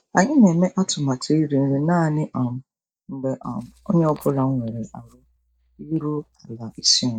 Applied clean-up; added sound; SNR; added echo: neural mask model DeepFilterNet 3.